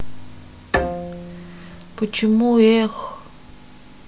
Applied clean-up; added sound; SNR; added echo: none; Bowed string instrument; 9 dB; none.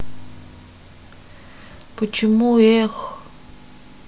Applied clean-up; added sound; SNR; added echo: none; none; none; none.